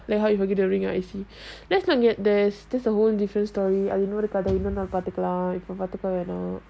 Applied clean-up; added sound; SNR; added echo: none; Bass drum / Thump, thud; 13 dB; none.